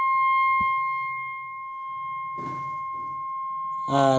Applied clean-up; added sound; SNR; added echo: none; Wind instrument, woodwind instrument; -4 dB; none.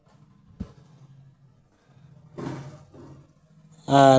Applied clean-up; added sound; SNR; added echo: none; none; none; none.